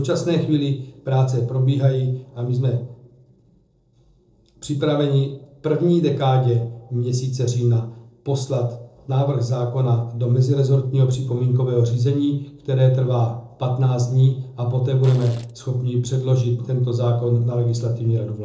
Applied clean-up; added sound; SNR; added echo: neural separator model SepFormer DNS4.